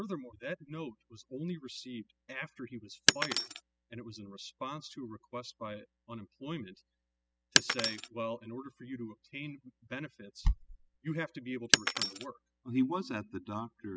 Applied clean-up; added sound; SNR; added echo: classical method spectral subtraction.